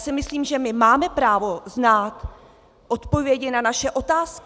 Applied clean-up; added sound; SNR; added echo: none; none; none; none.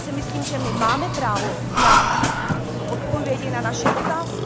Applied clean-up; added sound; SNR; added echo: none; Breathing + Burping, eructation; -4 dB; none.